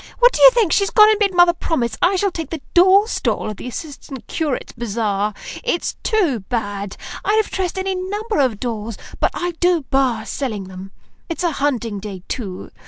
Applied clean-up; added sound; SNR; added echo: none; none; none; none.